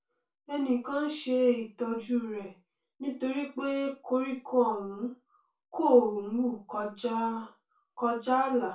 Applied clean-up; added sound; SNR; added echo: none; none; none; reverberation time 0.2 s.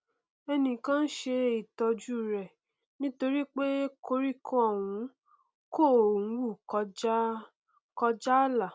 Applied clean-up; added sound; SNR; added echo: none; none; none; none.